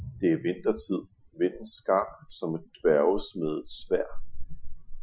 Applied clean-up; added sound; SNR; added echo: classical method Wiener filter.